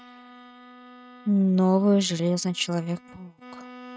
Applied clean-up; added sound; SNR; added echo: neural mask model RNNoise.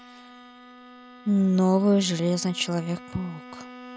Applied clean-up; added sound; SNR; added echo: none; Bowed string instrument; 19 dB; none.